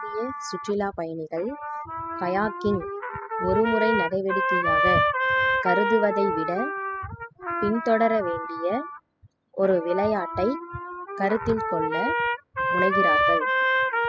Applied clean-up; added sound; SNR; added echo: classical method spectral subtraction.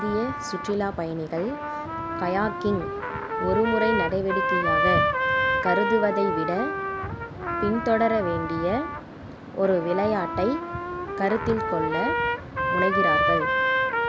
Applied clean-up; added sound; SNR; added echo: none; Trumpet; 0 dB; none.